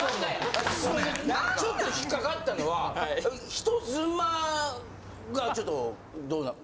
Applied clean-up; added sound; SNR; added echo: none; Sliding door; 15 dB; none.